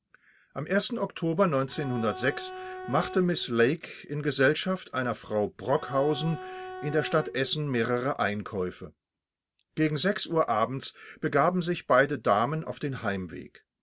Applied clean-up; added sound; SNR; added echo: none; Bowed string instrument; 12 dB; none.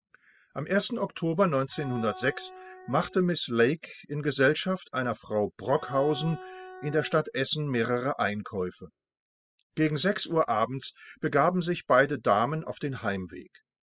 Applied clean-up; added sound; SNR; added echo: classical method spectral subtraction.